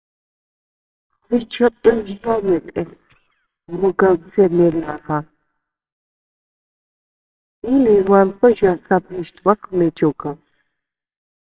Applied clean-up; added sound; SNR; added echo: neural separator model SepFormer WHAMR!.